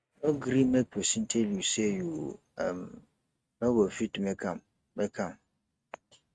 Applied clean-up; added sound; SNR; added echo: neural mask model RNNoise.